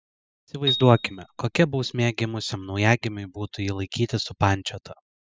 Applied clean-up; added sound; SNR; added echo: classical method spectral subtraction.